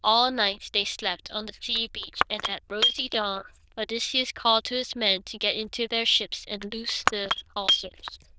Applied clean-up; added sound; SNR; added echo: neural diffusion model UNIVERSE++.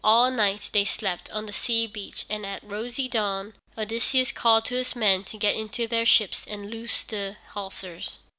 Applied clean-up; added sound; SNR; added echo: none; none; none; none.